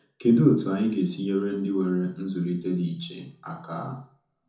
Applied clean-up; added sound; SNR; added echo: none; none; none; reverberation time 0.7 s.